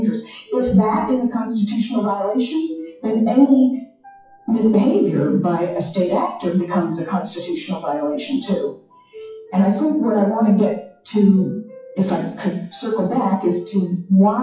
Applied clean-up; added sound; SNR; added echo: classical method WPE with log-MMSE.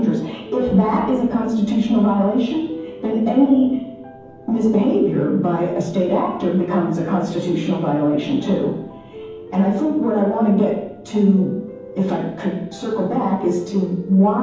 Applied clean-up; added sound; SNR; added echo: none; Piano; 18 dB; reverberation time 1.2 s.